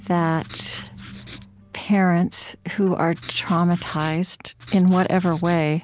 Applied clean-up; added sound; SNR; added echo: none; Writing; 15 dB; none.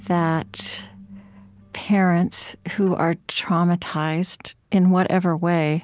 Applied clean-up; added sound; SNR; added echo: none; none; none; none.